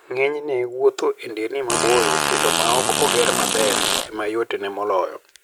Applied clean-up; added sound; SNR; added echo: none; Fart; -2 dB; none.